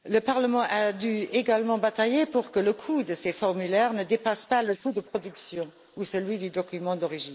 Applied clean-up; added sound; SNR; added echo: neural mask model Resemble Enhance denoiser.